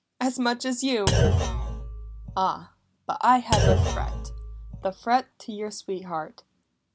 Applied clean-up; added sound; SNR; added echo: none; Thump, thud; -3 dB; none.